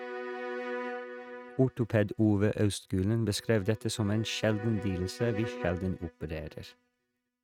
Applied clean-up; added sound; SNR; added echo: neural mask model RNNoise.